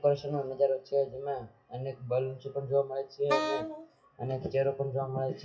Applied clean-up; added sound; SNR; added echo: classical method WPE with log-MMSE.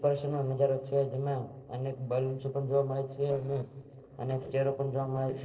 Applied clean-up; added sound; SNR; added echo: neural separator model SepFormer DNS4.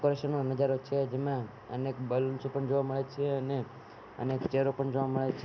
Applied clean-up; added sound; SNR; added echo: none; none; none; none.